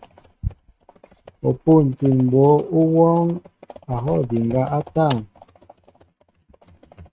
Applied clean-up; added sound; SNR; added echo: neural mask model RNNoise.